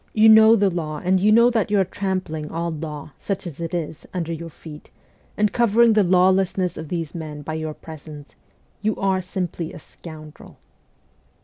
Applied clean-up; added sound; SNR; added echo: none; none; none; none.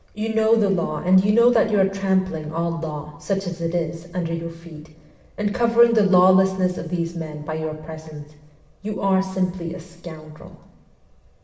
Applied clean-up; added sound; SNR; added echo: none; none; none; reverberation time 1.1 s.